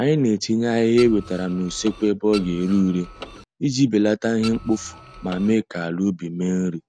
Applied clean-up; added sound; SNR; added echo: none; Printer; 17 dB; none.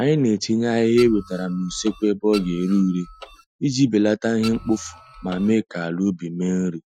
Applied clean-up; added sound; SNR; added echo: classical method Wiener filter.